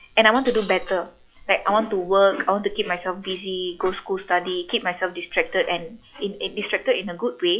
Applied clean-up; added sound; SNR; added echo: classical method log-MMSE.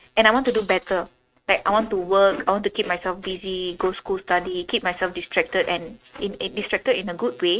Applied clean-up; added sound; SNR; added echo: neural mask model RNNoise.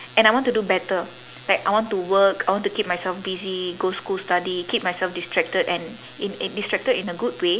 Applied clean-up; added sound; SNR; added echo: none; none; none; none.